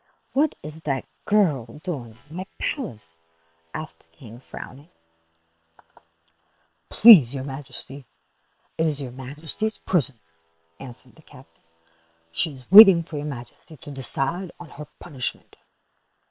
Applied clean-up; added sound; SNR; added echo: neural separator model SepFormer WHAM!.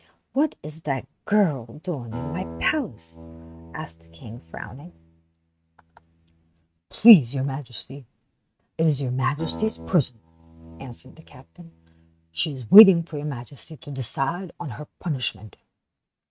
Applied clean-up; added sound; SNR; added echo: neural mask model RNNoise.